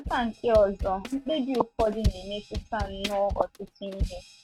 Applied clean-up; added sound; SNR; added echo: neural mask model RNNoise.